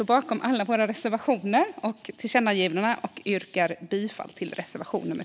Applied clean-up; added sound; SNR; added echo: none; none; none; none.